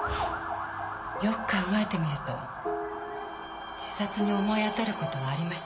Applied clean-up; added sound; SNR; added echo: none; Motor vehicle (road) / Siren; 6 dB; none.